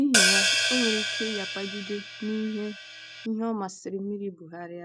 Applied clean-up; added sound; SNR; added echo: none; Hi-hat; -5 dB; none.